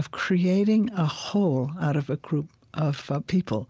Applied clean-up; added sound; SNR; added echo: none; none; none; none.